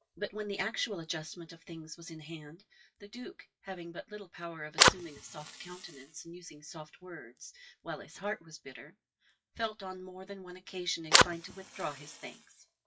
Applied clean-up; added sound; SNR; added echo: classical method WPE with log-MMSE.